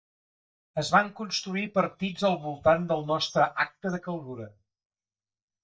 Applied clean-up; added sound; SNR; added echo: neural mask model DeepFilterNet 3.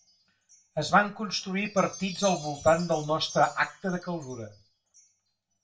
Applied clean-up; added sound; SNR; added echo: none; Wind chime; 18 dB; reverberation time 0.2 s.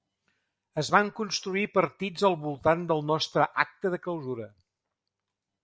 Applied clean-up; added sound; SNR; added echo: none; none; none; none.